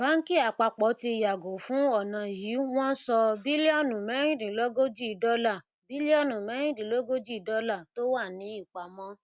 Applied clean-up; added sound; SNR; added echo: none; none; none; none.